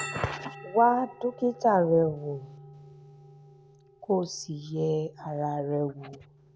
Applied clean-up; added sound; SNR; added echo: none; Bell; 17 dB; none.